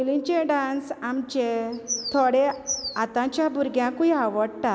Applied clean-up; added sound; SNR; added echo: none; Bird vocalization, bird call, bird song; 8 dB; none.